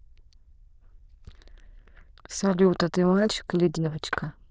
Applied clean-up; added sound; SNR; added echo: neural diffusion model UNIVERSE++.